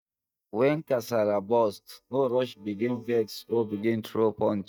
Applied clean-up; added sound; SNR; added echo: neural mask model DeepFilterNet 3.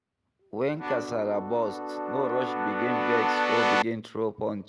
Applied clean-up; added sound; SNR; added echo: none; Keyboard (musical); -2 dB; none.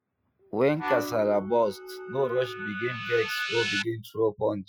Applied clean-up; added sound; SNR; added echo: classical method Wiener filter.